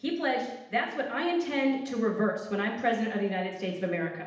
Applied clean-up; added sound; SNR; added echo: none; none; none; reverberation time 0.8 s.